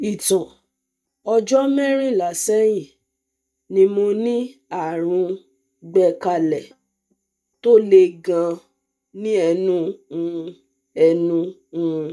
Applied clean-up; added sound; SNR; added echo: neural mask model DeepFilterNet 3.